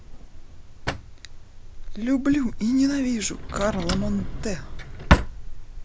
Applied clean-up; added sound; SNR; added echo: none; Drawer open or close; 1 dB; none.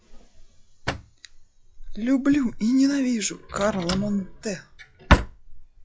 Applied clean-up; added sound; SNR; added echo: classical method log-MMSE.